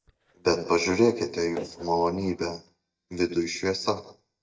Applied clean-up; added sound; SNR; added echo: neural mask model DeepFilterNet 3.